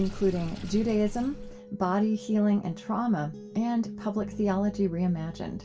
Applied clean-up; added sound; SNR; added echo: none; Sink (filling or washing) / Water; 15 dB; reverberation time 0.2 s.